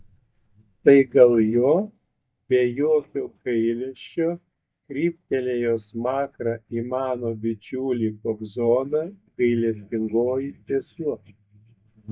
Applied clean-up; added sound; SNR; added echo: neural mask model DeepFilterNet 3.